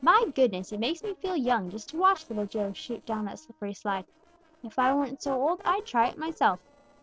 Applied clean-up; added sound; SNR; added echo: neural separator model SepFormer DNS4.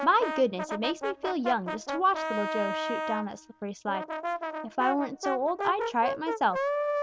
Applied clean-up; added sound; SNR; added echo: none; Brass instrument; 3 dB; none.